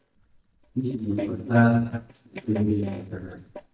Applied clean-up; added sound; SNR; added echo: neural mask model DeepFilterNet 3.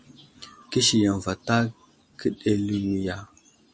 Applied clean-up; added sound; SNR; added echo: none; none; none; none.